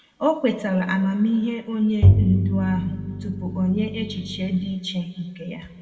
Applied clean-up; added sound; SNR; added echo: none; Bowed string instrument; -2 dB; reverberation time 1.7 s.